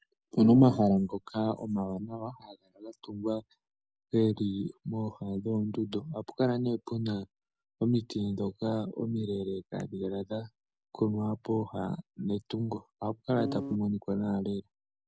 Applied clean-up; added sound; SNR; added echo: none; Piano; 4 dB; none.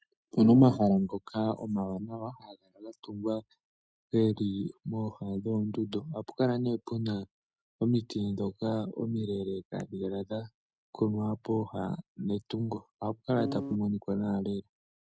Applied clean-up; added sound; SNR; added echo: neural mask model RNNoise.